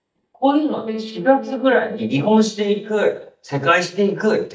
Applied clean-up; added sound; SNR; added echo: neural mask model DeepFilterNet 3.